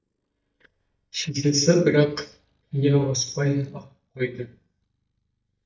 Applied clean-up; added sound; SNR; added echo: neural mask model DeepFilterNet 3.